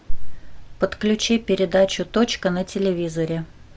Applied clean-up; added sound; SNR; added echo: none; none; none; none.